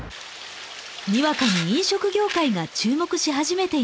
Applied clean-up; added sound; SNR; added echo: none; none; none; none.